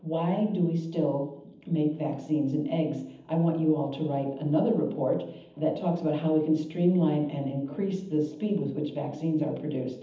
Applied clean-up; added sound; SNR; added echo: none; none; none; reverberation time 0.8 s.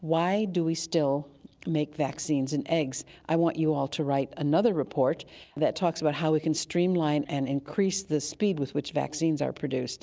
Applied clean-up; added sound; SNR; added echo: none; none; none; none.